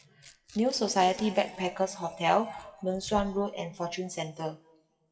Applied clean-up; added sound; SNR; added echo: classical method WPE with log-MMSE.